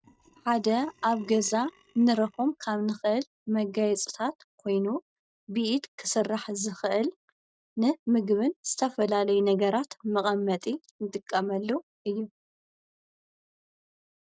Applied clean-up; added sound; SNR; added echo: neural mask model RNNoise.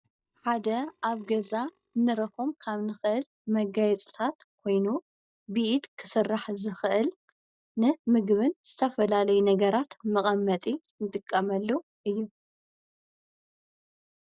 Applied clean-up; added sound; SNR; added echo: neural mask model DeepFilterNet 3.